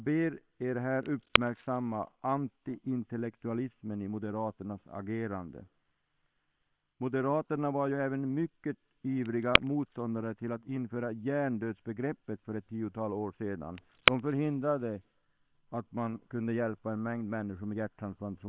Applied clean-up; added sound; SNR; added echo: neural separator model SepFormer WHAM!.